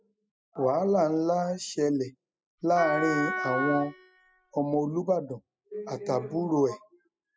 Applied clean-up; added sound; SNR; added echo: classical method spectral subtraction.